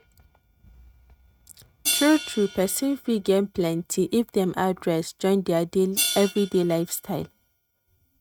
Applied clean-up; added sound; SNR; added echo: neural mask model RNNoise.